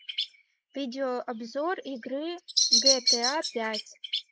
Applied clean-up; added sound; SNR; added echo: neural mask model Resemble Enhance denoiser.